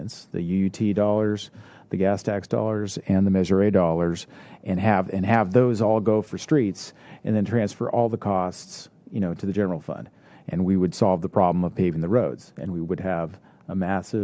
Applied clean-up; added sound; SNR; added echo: none; none; none; none.